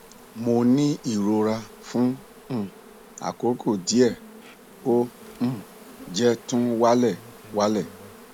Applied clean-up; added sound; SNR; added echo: none; Insect; 20 dB; none.